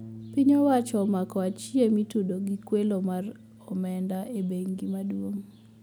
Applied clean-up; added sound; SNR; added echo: none; Bass guitar; 20 dB; none.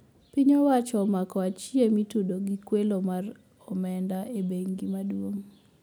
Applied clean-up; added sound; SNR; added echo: none; none; none; none.